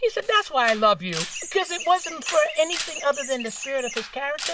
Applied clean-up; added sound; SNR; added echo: none; Chirp, tweet + Camera; 10 dB; none.